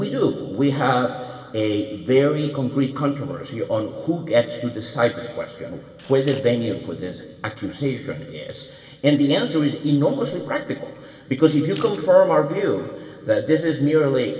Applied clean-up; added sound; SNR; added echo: none; Scissors; 20 dB; reverberation time 2.0 s.